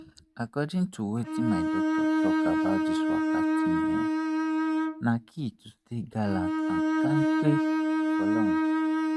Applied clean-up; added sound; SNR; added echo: neural mask model RNNoise.